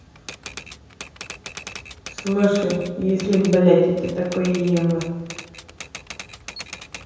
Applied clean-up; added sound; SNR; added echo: none; Typewriter; 16 dB; reverberation time 1.2 s.